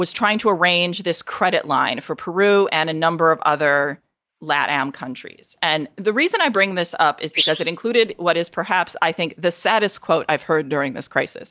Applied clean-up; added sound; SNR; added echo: neural mask model Resemble Enhance denoiser.